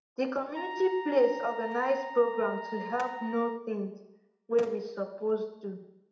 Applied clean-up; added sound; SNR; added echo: none; Trumpet; 10 dB; reverberation time 0.8 s.